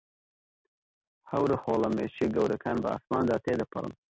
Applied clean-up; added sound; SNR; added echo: none; none; none; none.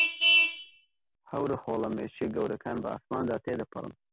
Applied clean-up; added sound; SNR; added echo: none; Vehicle horn, car horn, honking; -2 dB; none.